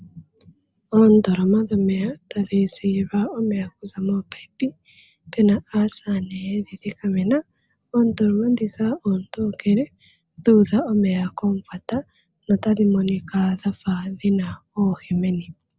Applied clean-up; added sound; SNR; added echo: none; none; none; none.